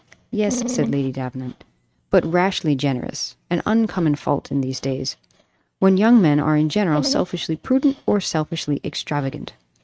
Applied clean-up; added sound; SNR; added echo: neural mask model RNNoise.